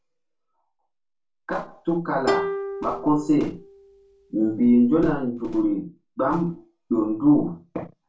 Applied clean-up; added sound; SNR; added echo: none; Plucked string instrument; 8 dB; reverberation time 0.2 s.